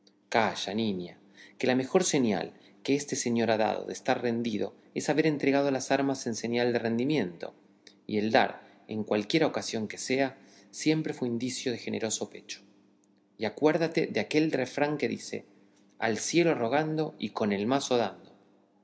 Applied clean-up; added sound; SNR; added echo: none; none; none; none.